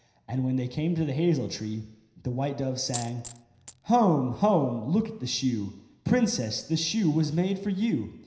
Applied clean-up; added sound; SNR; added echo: none; Coin (dropping); 15 dB; reverberation time 0.9 s.